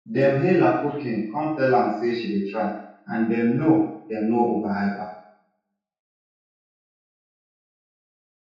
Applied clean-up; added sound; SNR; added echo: none; none; none; reverberation time 0.6 s.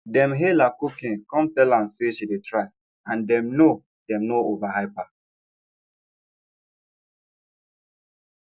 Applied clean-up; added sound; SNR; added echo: none; none; none; none.